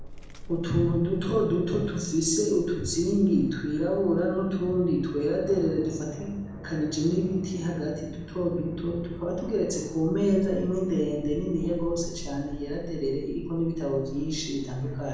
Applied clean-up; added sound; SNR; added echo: none; Aircraft; 13 dB; reverberation time 0.9 s.